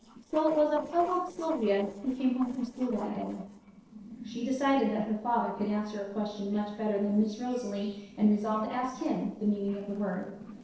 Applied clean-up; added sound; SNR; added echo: neural separator model SepFormer DNS4.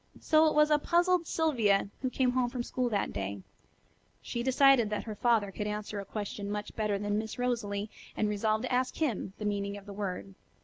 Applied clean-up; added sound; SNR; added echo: none; none; none; none.